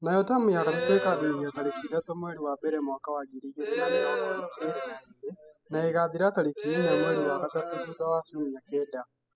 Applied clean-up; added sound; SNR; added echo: classical method spectral subtraction.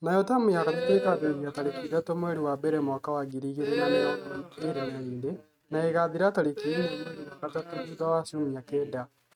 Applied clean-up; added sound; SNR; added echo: neural mask model RNNoise.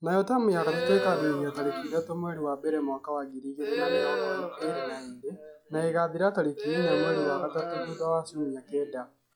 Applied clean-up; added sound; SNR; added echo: classical method log-MMSE.